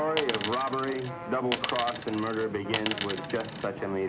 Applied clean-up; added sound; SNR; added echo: none; Coin (dropping); 2 dB; none.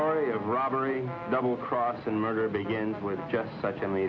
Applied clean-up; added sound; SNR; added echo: none; none; none; none.